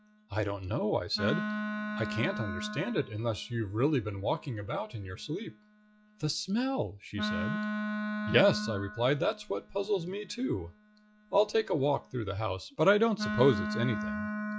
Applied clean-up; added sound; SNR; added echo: classical method log-MMSE.